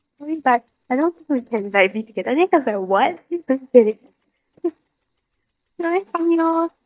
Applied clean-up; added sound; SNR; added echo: neural mask model DeepFilterNet 3.